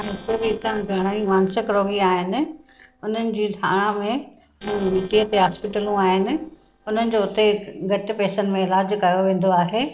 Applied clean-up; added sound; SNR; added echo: neural separator model SepFormer DNS4.